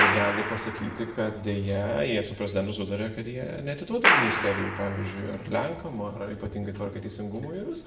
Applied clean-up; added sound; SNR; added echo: none; Clapping; 1 dB; reverberation time 0.8 s.